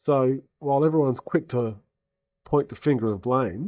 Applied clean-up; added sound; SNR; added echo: neural mask model DeepFilterNet 3.